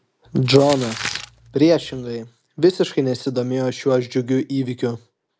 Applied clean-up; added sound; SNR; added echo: none; Crumpling, crinkling; 13 dB; none.